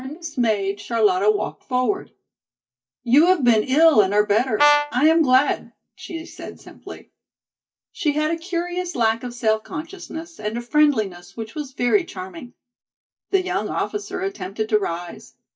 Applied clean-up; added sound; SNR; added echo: neural mask model DeepFilterNet 3.